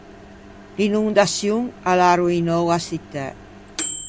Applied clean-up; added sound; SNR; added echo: none; Microwave oven; 14 dB; none.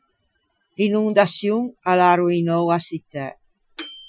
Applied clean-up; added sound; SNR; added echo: classical method Wiener filter.